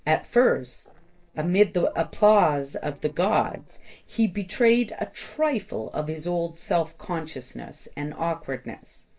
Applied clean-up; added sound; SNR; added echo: neural separator model SepFormer DNS4.